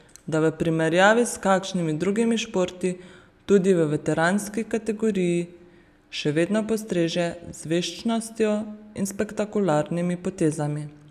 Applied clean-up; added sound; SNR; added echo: none; none; none; none.